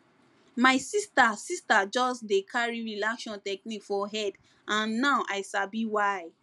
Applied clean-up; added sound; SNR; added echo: none; none; none; none.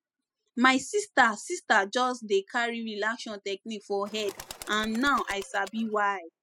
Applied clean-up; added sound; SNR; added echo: classical method spectral subtraction.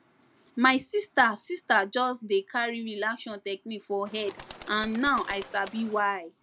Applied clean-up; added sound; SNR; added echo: none; Bird; 15 dB; none.